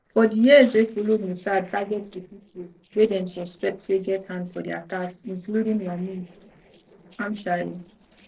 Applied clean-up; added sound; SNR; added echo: neural separator model SepFormer DNS4.